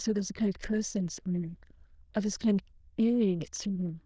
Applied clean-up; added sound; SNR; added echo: neural diffusion model UNIVERSE++.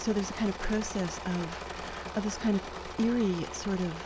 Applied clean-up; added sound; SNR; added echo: none; Engine / Mechanisms; 8 dB; none.